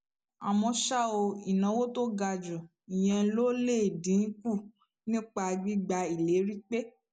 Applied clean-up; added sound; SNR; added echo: none; none; none; none.